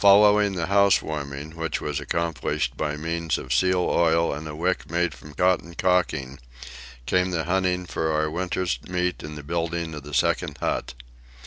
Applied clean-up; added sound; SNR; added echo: none; none; none; none.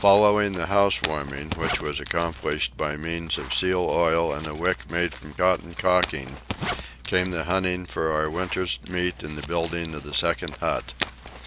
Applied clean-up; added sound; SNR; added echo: none; Zipper (clothing); 11 dB; none.